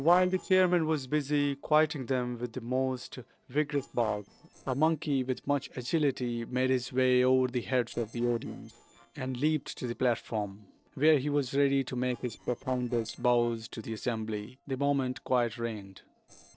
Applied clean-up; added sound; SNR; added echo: neural separator model SepFormer DNS4.